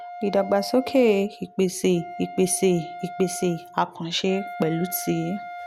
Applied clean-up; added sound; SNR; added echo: none; Wind instrument, woodwind instrument; 13 dB; none.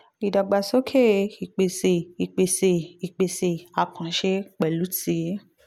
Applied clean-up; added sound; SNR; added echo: none; none; none; none.